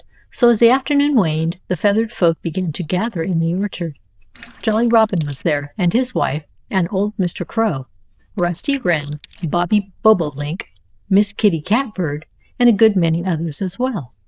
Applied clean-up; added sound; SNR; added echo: neural diffusion model UNIVERSE++.